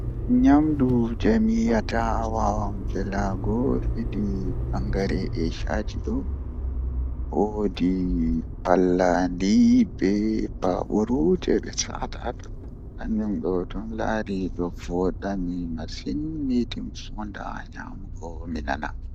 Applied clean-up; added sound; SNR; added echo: none; Motor vehicle (road); 6 dB; none.